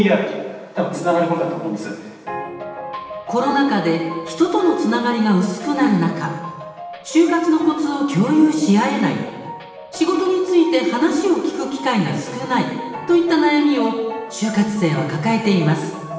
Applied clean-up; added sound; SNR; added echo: none; none; none; reverberation time 1.3 s.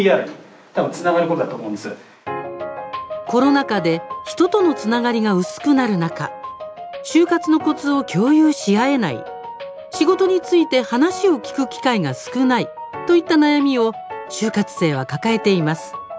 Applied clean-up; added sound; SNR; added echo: none; none; none; none.